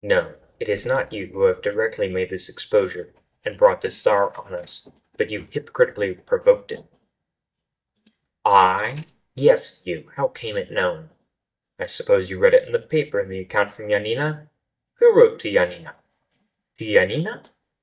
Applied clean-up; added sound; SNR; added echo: neural mask model DeepFilterNet 3.